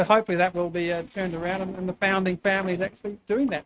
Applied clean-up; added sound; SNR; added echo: neural mask model RNNoise.